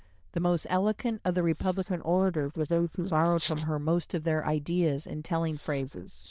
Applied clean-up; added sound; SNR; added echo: neural diffusion model UNIVERSE++.